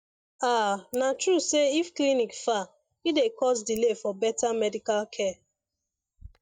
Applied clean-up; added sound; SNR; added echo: neural mask model DeepFilterNet 3.